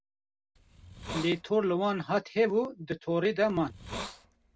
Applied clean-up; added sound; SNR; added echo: none; Hiss; 13 dB; none.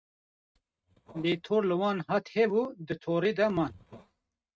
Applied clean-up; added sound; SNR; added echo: neural mask model RNNoise.